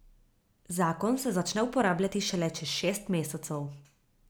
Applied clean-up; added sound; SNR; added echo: none; none; none; none.